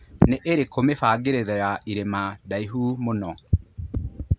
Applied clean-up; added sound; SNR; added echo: none; none; none; none.